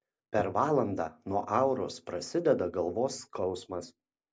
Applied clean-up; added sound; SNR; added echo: none; none; none; none.